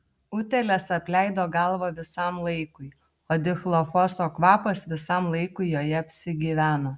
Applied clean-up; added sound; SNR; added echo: none; none; none; none.